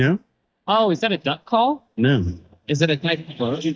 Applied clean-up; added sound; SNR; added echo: neural mask model DeepFilterNet 3.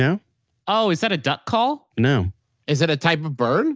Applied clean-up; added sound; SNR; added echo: none; none; none; none.